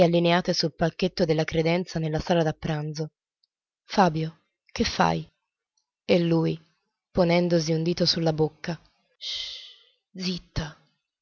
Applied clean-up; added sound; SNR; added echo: none; none; none; none.